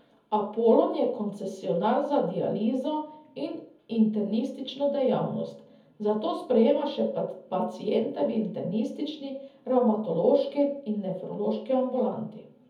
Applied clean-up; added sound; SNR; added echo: none; none; none; reverberation time 0.7 s.